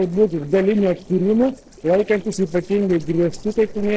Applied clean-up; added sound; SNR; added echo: neural separator model SepFormer DNS4.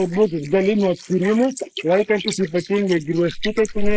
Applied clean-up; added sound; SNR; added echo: neural mask model Resemble Enhance denoiser.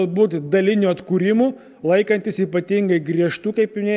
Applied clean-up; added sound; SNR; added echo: none; none; none; none.